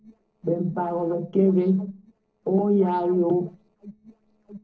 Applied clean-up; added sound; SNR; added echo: neural separator model SepFormer DNS4.